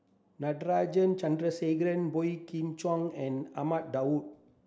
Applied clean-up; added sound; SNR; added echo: none; none; none; none.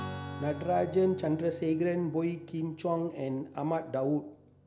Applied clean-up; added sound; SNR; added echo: none; Strum; 14 dB; none.